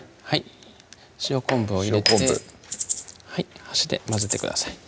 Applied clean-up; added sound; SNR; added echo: none; Rattle (instrument); 4 dB; none.